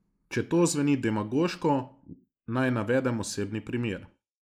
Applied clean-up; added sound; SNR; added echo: neural mask model Resemble Enhance denoiser.